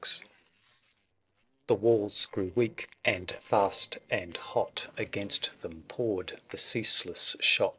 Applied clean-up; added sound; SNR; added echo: neural separator model SepFormer DNS4.